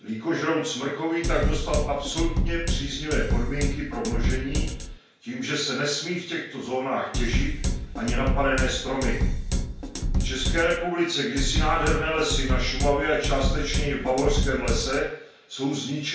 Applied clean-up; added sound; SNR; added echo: none; Drum kit; -2 dB; reverberation time 0.5 s.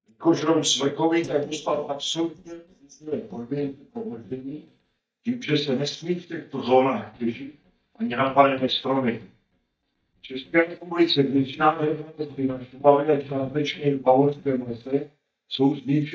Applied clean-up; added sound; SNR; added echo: neural mask model DeepFilterNet 3.